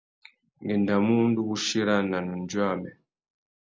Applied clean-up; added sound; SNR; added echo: none; none; none; none.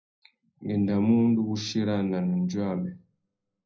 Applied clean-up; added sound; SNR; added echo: none; none; none; reverberation time 0.4 s.